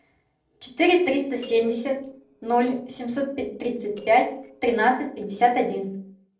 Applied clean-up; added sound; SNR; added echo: neural separator model SepFormer DNS4.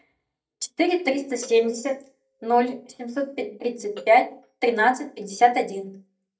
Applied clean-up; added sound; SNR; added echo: neural mask model DeepFilterNet 3.